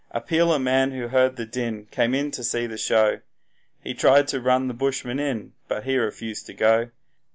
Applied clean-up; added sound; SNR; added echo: none; none; none; none.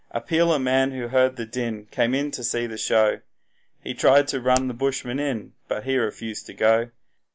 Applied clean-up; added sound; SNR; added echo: neural mask model Resemble Enhance denoiser.